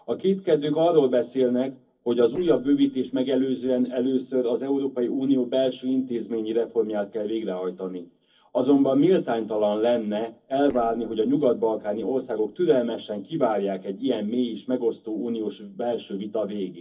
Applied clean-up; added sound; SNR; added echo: neural separator model SepFormer DNS4.